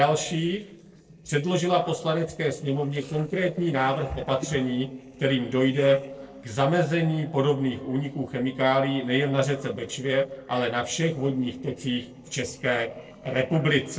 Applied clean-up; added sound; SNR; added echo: neural separator model SepFormer DNS4.